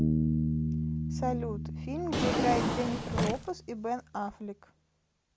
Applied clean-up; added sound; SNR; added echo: none; Drawer open or close + Bass guitar; -4 dB; none.